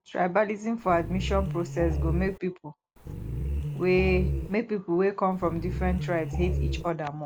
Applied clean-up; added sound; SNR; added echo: none; Growling; 2 dB; none.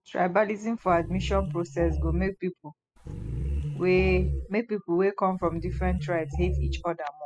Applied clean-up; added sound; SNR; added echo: classical method spectral subtraction.